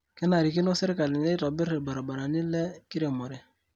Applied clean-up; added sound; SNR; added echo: none; none; none; none.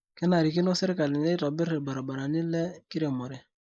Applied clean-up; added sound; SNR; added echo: neural mask model Resemble Enhance denoiser.